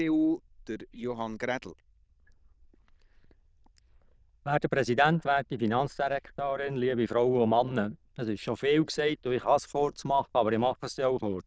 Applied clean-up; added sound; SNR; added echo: neural diffusion model UNIVERSE++.